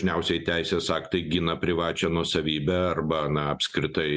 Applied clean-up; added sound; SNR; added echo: none; none; none; none.